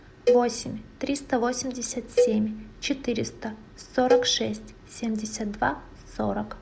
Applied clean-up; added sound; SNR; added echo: none; Cowbell; 1 dB; none.